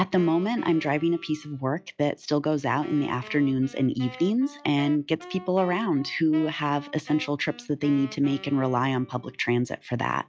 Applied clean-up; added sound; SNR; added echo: classical method log-MMSE.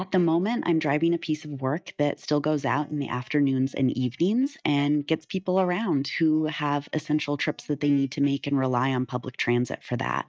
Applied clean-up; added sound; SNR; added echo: neural mask model DeepFilterNet 3.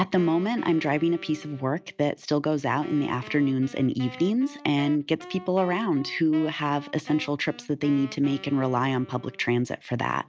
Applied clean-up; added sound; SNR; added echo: none; Wind instrument, woodwind instrument; 20 dB; none.